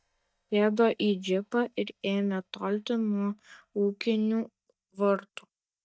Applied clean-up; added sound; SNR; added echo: neural mask model DeepFilterNet 3.